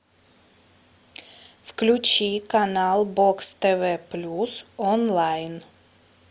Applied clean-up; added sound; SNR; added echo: none; none; none; none.